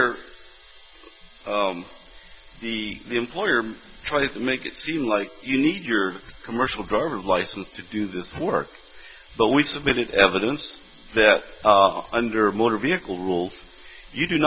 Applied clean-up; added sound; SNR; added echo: none; none; none; none.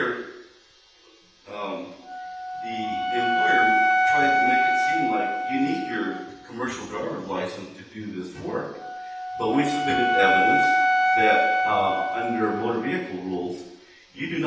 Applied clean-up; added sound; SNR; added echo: none; Wind instrument, woodwind instrument; -4 dB; reverberation time 0.9 s.